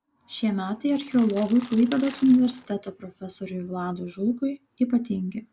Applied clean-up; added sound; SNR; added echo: none; Crackle; 20 dB; none.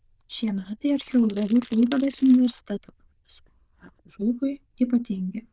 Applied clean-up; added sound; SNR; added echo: neural diffusion model UNIVERSE++.